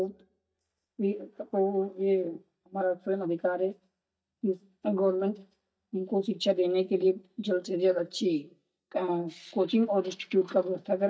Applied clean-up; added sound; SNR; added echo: neural mask model DeepFilterNet 3.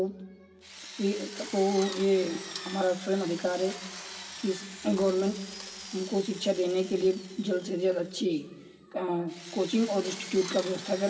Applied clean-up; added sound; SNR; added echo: none; Drill; 14 dB; reverberation time 1.7 s.